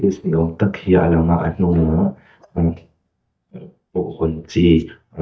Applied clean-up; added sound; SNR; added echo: neural mask model DeepFilterNet 3.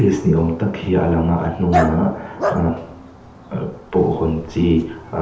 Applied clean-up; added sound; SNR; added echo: none; Dog; 9 dB; reverberation time 0.8 s.